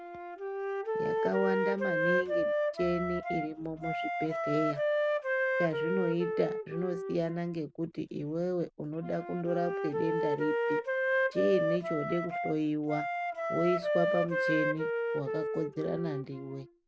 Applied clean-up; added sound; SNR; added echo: none; Wind instrument, woodwind instrument; -1 dB; none.